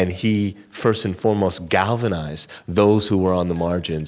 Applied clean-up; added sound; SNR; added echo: none; Bicycle; 17 dB; none.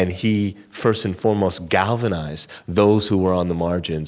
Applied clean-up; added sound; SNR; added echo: none; none; none; none.